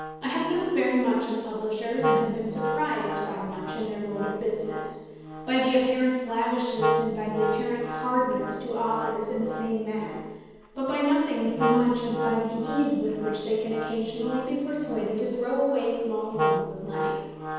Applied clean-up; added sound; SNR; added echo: none; Wind instrument, woodwind instrument; 5 dB; reverberation time 1.2 s.